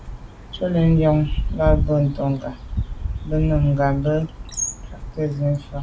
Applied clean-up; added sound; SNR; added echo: none; Bird; 5 dB; none.